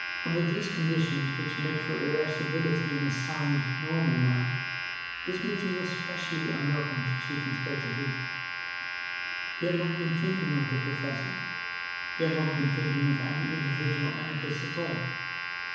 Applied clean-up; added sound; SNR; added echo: none; Domestic sounds, home sounds; 4 dB; reverberation time 1.1 s.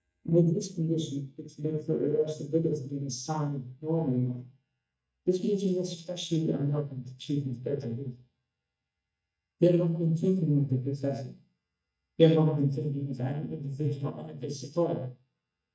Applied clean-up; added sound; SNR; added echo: neural mask model DeepFilterNet 3.